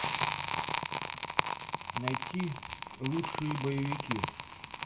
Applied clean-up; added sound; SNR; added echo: none; Crackle; -4 dB; reverberation time 0.7 s.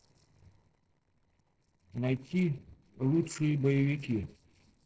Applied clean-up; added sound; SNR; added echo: neural separator model SepFormer DNS4.